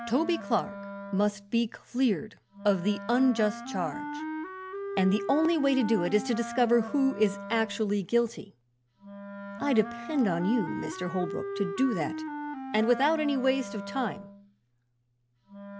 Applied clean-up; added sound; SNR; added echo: none; Wind instrument, woodwind instrument; 10 dB; none.